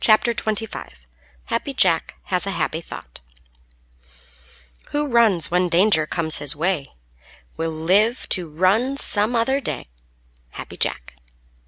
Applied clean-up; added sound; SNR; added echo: none; none; none; none.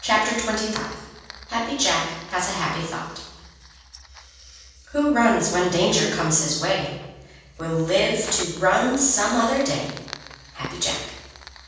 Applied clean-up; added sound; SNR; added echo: none; Fire; 20 dB; reverberation time 1.2 s.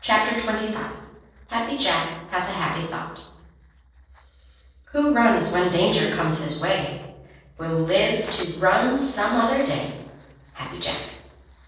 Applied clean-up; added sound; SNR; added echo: neural separator model SepFormer DNS4.